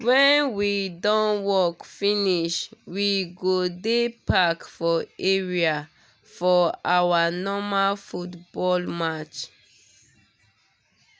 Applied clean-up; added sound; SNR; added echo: none; none; none; none.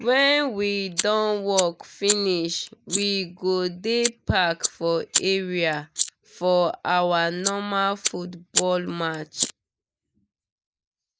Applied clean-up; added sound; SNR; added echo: neural mask model Resemble Enhance denoiser.